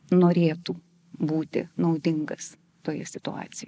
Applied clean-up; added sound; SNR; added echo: none; none; none; none.